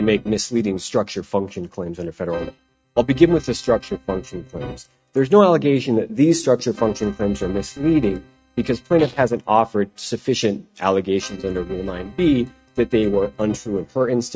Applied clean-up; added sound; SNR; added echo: neural mask model RNNoise.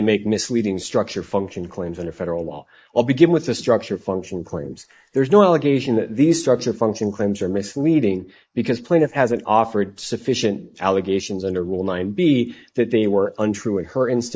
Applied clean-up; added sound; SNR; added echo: neural mask model Resemble Enhance denoiser.